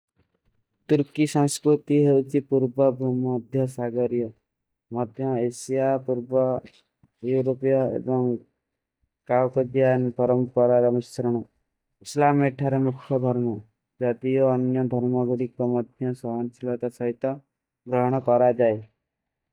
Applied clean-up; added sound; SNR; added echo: neural mask model DeepFilterNet 3.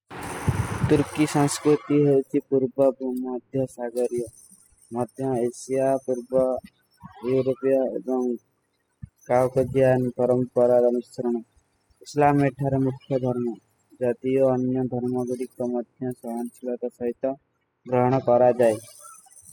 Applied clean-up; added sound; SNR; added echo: classical method spectral subtraction.